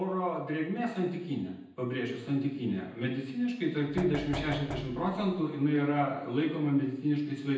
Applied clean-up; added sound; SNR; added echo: none; Knock; 8 dB; reverberation time 0.9 s.